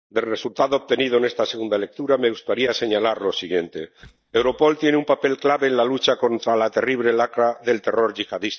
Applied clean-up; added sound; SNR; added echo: neural mask model DeepFilterNet 3.